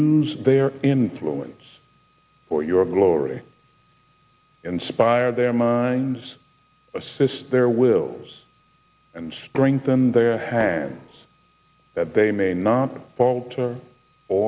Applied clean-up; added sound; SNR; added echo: none; Knock; 17 dB; none.